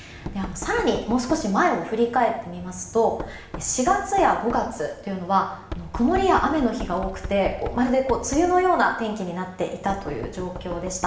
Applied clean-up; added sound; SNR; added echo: none; Knock; 13 dB; reverberation time 0.7 s.